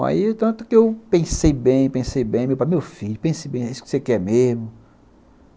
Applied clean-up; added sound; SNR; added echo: none; none; none; none.